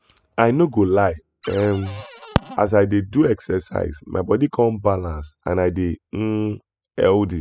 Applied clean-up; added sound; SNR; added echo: classical method spectral subtraction.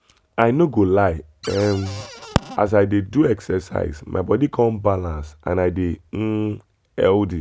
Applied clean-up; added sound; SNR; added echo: none; Cupboard open or close; 16 dB; none.